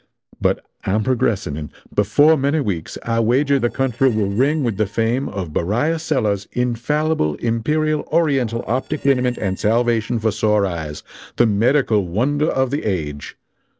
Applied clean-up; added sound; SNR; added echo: neural separator model SepFormer DNS4.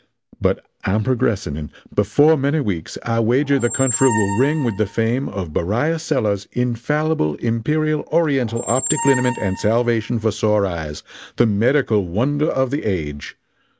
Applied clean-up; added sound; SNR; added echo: none; Squeak; 10 dB; none.